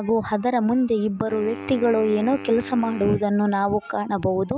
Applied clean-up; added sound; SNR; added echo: none; Wind instrument, woodwind instrument; 16 dB; none.